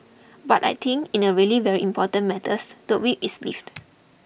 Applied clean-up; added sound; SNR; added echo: none; none; none; none.